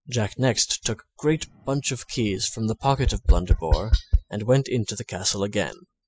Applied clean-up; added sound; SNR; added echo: classical method spectral subtraction.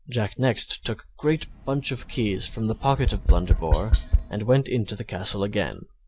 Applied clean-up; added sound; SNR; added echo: none; Tap; -2 dB; none.